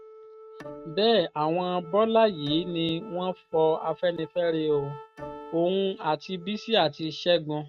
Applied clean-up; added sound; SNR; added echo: neural mask model RNNoise.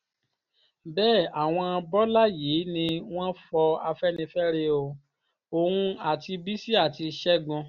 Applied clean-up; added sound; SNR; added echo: none; none; none; none.